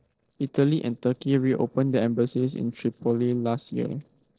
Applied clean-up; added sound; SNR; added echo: neural separator model SepFormer DNS4.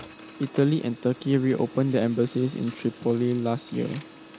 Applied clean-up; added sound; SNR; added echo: none; Printer; 19 dB; none.